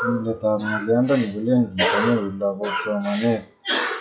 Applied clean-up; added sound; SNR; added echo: classical method WPE with log-MMSE.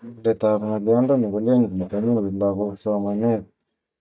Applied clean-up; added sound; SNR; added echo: neural mask model DeepFilterNet 3.